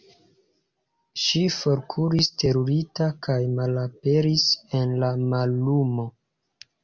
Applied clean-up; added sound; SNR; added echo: none; none; none; none.